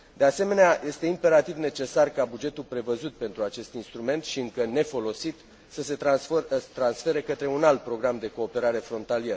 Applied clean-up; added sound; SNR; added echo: none; none; none; none.